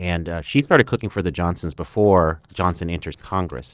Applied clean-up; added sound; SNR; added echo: neural separator model SepFormer DNS4.